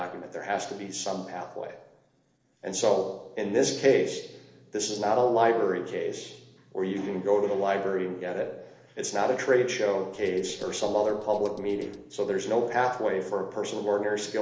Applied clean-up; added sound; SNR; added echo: neural separator model SepFormer DNS4.